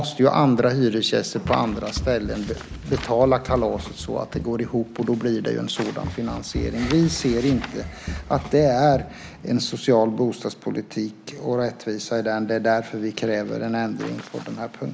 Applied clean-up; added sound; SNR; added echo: none; Run; 12 dB; none.